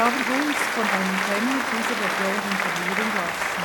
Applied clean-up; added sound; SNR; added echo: none; Applause; -3 dB; none.